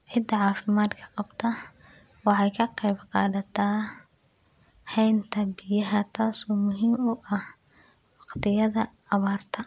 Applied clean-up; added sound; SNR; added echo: none; none; none; none.